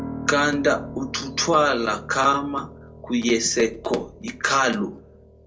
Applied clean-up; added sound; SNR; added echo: none; Piano; 15 dB; reverberation time 0.2 s.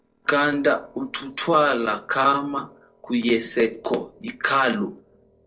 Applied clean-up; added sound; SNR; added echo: neural separator model SepFormer DNS4.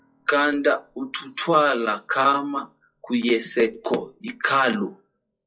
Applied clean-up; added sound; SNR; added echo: classical method WPE with log-MMSE.